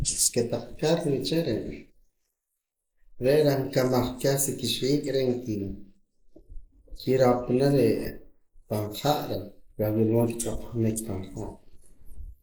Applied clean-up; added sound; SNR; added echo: neural mask model Resemble Enhance denoiser.